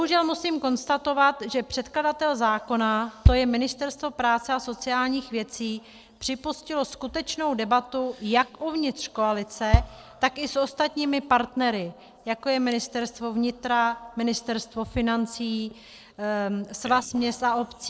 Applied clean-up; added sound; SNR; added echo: neural separator model SepFormer DNS4.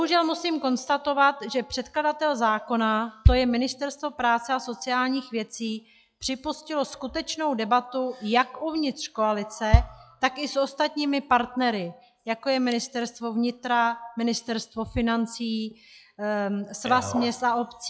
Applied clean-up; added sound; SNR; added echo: classical method log-MMSE.